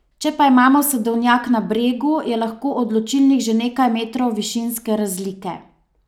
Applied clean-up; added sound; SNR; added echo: none; none; none; none.